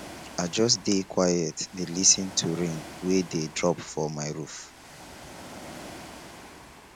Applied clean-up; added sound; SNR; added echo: none; Ocean; 16 dB; none.